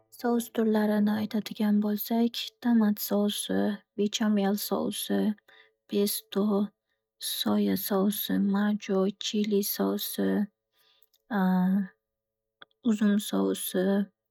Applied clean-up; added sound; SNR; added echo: neural mask model DeepFilterNet 3.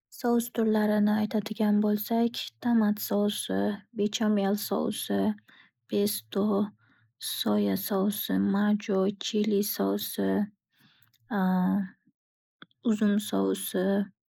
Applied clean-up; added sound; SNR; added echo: neural mask model Resemble Enhance denoiser.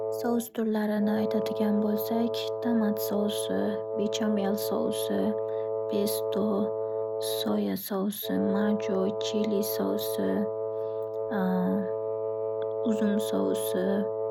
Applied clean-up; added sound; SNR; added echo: none; Wind instrument, woodwind instrument; 1 dB; none.